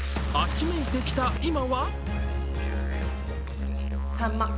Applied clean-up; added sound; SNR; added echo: none; Musical instrument; -2 dB; none.